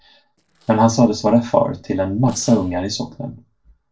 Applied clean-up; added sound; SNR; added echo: neural separator model SepFormer DNS4.